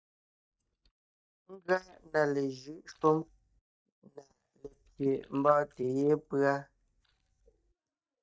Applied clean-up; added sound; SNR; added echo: neural mask model DeepFilterNet 3.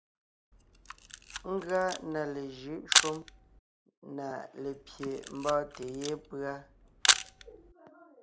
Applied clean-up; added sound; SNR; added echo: none; Camera; -4 dB; none.